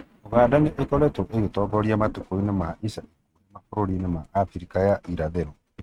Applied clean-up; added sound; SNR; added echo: neural mask model RNNoise.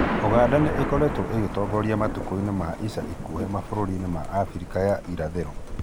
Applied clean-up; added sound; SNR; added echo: none; Thunder; 5 dB; none.